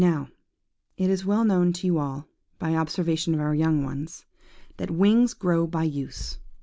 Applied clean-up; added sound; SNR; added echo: none; none; none; none.